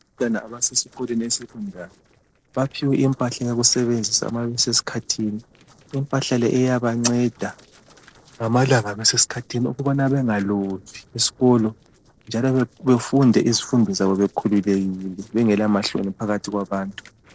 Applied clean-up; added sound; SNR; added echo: neural separator model SepFormer DNS4.